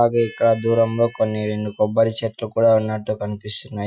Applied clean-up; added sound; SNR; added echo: classical method Wiener filter.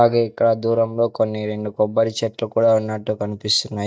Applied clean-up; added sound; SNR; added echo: neural mask model DeepFilterNet 3.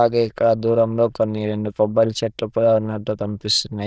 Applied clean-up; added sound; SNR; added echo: neural diffusion model UNIVERSE++.